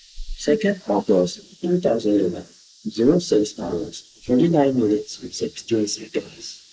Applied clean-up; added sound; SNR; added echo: neural mask model Resemble Enhance denoiser.